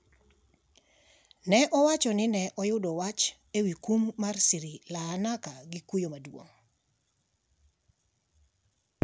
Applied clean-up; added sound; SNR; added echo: none; none; none; none.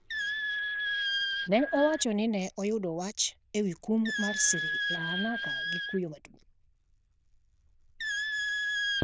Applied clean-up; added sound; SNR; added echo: neural diffusion model UNIVERSE++.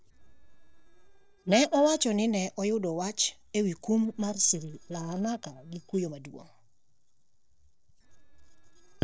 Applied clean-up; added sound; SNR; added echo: neural separator model SepFormer DNS4.